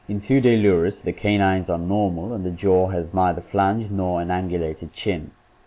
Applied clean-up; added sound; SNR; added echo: none; none; none; none.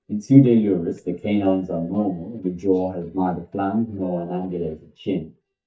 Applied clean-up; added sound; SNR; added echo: neural mask model DeepFilterNet 3.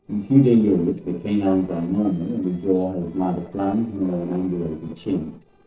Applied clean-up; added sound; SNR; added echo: neural separator model SepFormer DNS4.